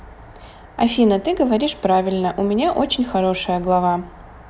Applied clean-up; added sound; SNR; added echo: none; none; none; none.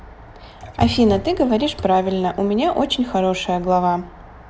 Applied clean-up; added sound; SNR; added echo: none; Liquid; 12 dB; none.